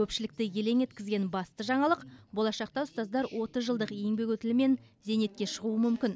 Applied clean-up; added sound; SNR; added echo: none; none; none; none.